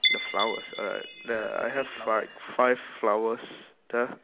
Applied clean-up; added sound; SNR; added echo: none; Chime; 5 dB; none.